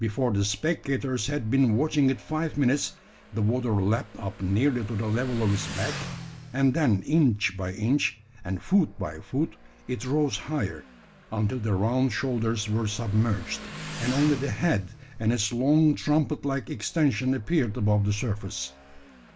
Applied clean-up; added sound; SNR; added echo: none; Motorcycle; 17 dB; none.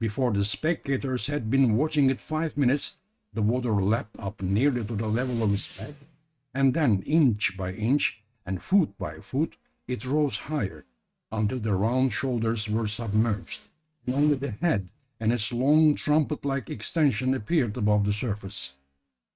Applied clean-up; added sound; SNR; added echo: neural mask model RNNoise.